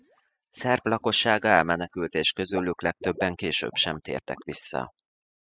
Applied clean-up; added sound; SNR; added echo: classical method spectral subtraction.